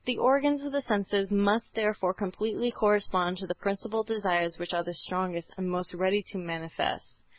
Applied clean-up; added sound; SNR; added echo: none; none; none; none.